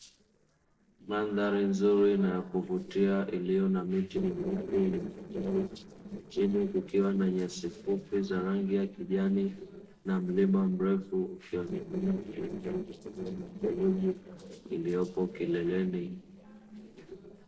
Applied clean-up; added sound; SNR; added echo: neural separator model SepFormer DNS4.